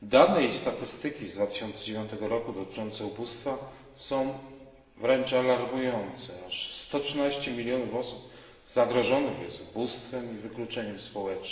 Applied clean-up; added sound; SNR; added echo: none; none; none; reverberation time 1.3 s.